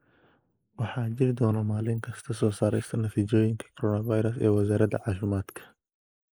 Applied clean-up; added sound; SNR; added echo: neural mask model Resemble Enhance denoiser.